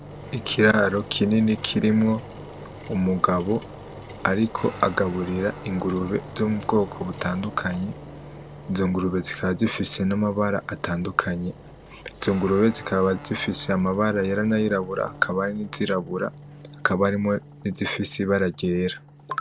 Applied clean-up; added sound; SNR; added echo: none; Guitar + Engine; 15 dB; none.